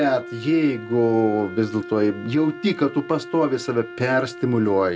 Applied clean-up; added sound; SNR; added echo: none; Wind instrument, woodwind instrument; 15 dB; none.